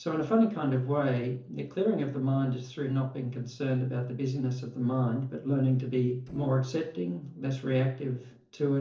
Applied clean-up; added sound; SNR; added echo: neural separator model SepFormer DNS4.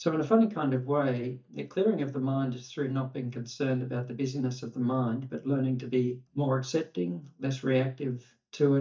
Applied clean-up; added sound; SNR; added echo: neural mask model DeepFilterNet 3.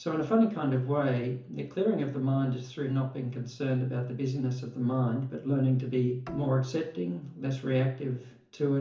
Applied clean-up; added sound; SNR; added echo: none; Bowed string instrument; 19 dB; reverberation time 0.7 s.